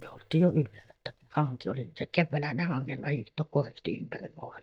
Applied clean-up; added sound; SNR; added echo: neural mask model DeepFilterNet 3.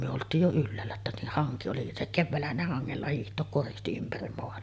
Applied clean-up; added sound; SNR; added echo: none; none; none; none.